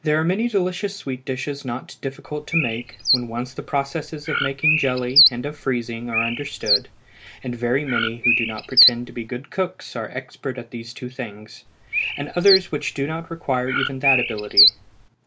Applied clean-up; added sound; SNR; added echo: none; Bird; -2 dB; none.